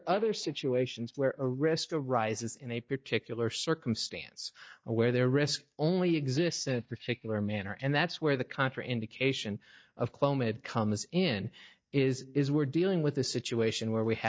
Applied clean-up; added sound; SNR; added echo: neural mask model DeepFilterNet 3.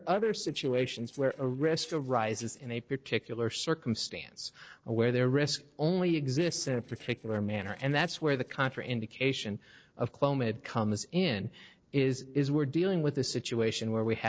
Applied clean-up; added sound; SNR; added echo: neural separator model SepFormer DNS4.